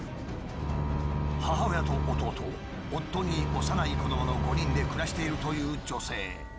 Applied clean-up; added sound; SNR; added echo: none; Bowed string instrument; -1 dB; none.